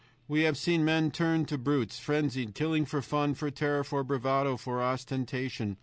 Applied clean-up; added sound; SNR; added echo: none; none; none; none.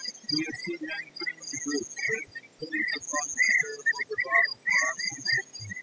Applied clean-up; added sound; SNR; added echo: classical method spectral subtraction.